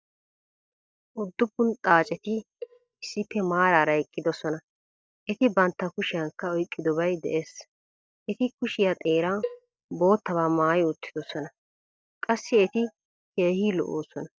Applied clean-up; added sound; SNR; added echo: neural mask model DeepFilterNet 3.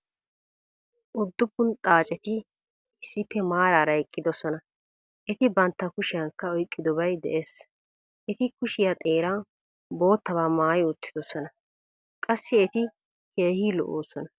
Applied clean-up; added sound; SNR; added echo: none; none; none; none.